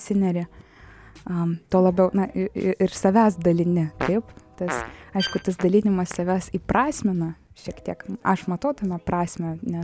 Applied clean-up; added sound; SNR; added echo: none; Bowed string instrument + Fart; 12 dB; none.